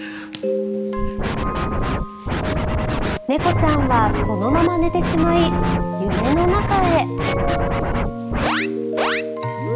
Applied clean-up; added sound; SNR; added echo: none; Scratching (performance technique); 1 dB; none.